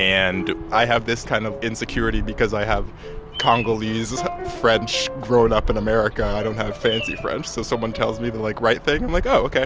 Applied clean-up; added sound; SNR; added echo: none; Bird vocalization, bird call, bird song; 9 dB; none.